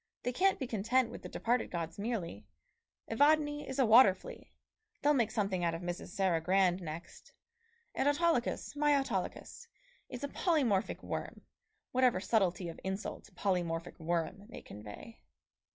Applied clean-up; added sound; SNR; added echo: none; none; none; none.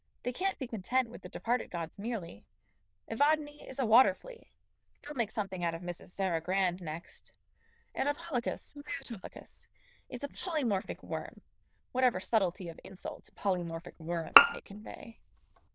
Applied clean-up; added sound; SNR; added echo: neural diffusion model UNIVERSE++.